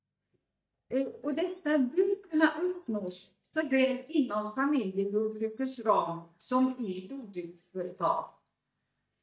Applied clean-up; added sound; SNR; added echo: neural mask model DeepFilterNet 3.